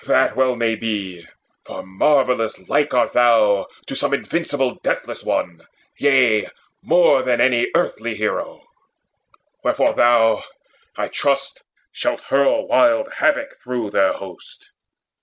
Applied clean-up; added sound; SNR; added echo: neural separator model SepFormer DNS4.